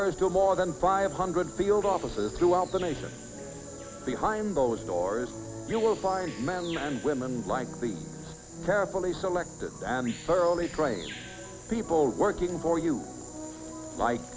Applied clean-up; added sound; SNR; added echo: none; Bird vocalization, bird call, bird song; 18 dB; none.